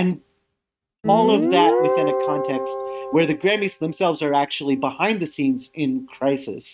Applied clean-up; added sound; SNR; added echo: neural mask model RNNoise.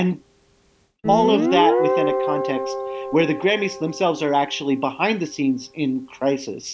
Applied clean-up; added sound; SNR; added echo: none; Guitar; 3 dB; none.